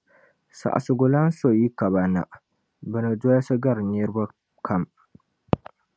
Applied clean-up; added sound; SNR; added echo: none; none; none; none.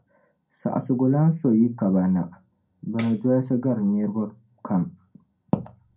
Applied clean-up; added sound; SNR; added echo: none; Tambourine; 12 dB; reverberation time 0.2 s.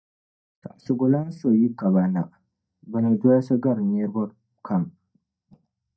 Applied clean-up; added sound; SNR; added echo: neural mask model DeepFilterNet 3.